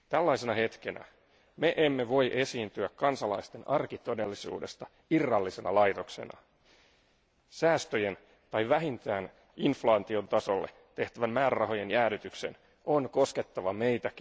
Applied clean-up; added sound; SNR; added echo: none; none; none; none.